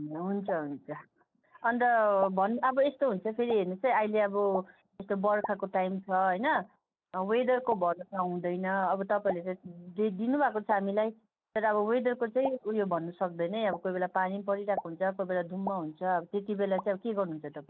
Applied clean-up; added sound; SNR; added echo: neural mask model Resemble Enhance denoiser.